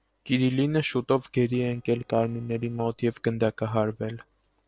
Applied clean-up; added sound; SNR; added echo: neural separator model SepFormer DNS4.